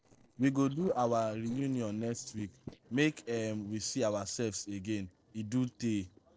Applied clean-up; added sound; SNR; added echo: neural separator model SepFormer DNS4.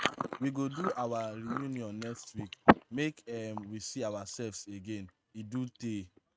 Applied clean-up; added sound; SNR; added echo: neural mask model RNNoise.